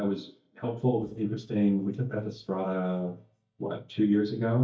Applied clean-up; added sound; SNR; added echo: neural mask model DeepFilterNet 3.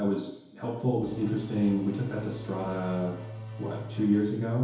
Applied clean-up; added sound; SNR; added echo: none; Engine / Domestic sounds, home sounds; 12 dB; reverberation time 2.2 s.